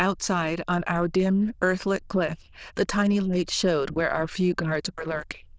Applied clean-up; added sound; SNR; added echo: neural diffusion model UNIVERSE++.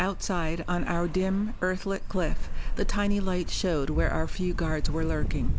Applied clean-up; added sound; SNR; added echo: none; Ocean; -2 dB; none.